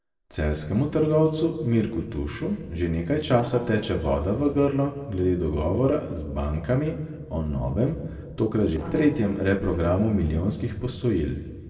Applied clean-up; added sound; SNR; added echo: neural separator model SepFormer DNS4.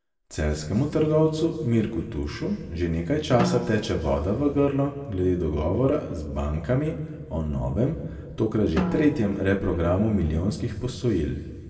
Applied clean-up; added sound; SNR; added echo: none; Drum; 10 dB; reverberation time 1.7 s.